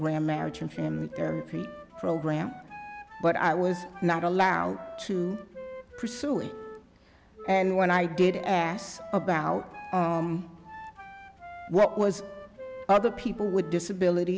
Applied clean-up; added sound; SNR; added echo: none; Wind instrument, woodwind instrument; 16 dB; none.